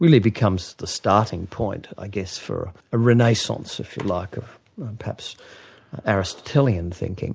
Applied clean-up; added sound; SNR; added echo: none; none; none; none.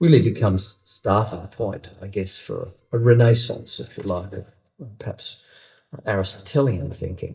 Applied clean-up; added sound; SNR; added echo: neural mask model DeepFilterNet 3.